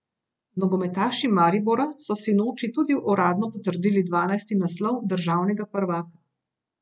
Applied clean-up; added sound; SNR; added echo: none; none; none; none.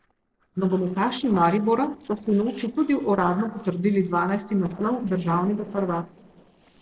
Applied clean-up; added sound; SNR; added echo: neural separator model SepFormer DNS4.